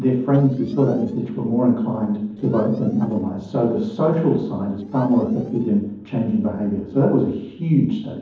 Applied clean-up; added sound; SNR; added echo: neural separator model SepFormer DNS4.